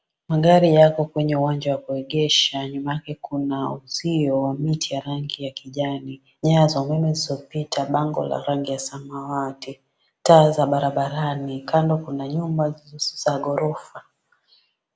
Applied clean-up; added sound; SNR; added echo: none; none; none; none.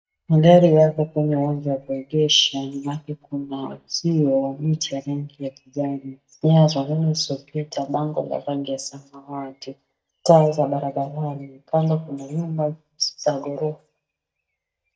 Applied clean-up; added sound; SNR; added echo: neural mask model DeepFilterNet 3.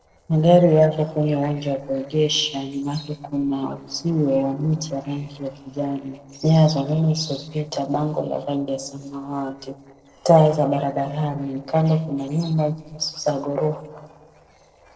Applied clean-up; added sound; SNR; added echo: neural separator model SepFormer DNS4.